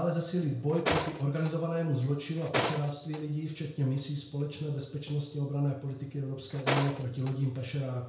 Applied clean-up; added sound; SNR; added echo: none; Tools; 5 dB; reverberation time 0.5 s.